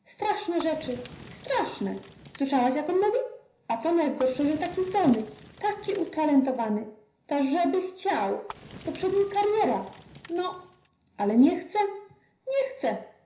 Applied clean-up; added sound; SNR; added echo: none; Fire; 19 dB; reverberation time 0.5 s.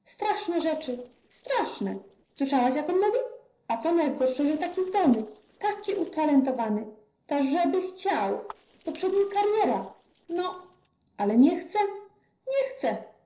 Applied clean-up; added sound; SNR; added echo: neural separator model SepFormer DNS4.